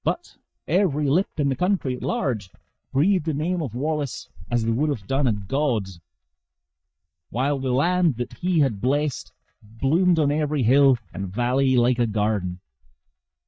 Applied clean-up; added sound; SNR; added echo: neural mask model DeepFilterNet 3.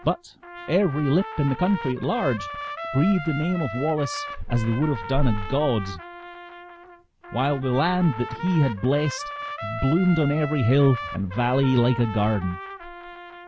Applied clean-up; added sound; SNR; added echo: none; Trumpet; 12 dB; none.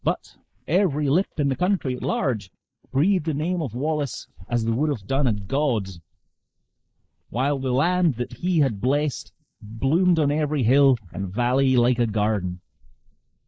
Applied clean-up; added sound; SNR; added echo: neural mask model Resemble Enhance denoiser.